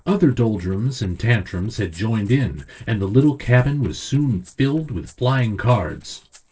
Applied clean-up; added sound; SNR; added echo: neural separator model SepFormer DNS4.